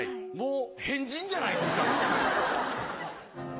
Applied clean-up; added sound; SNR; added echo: none; Dishes, pots, and pans; 16 dB; none.